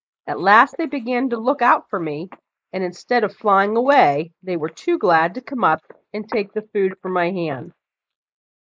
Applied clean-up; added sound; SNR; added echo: neural mask model Resemble Enhance denoiser.